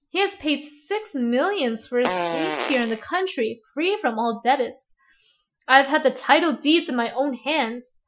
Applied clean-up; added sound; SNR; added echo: classical method Wiener filter.